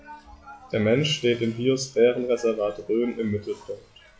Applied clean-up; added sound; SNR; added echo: classical method log-MMSE.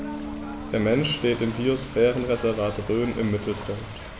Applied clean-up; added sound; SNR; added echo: none; Ocean / Boat, Water vehicle + Guitar; 11 dB; none.